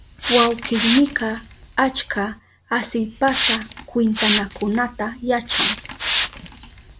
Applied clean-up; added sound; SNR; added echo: none; Hiss; 0 dB; none.